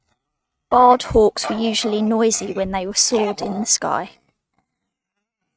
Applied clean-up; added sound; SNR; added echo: neural mask model RNNoise.